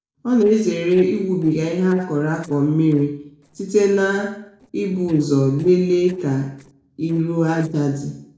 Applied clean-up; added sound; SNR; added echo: neural separator model SepFormer DNS4.